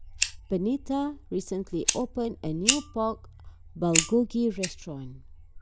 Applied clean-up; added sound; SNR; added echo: none; Fire; 3 dB; none.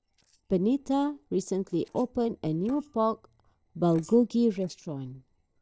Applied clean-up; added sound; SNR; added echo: neural separator model SepFormer DNS4.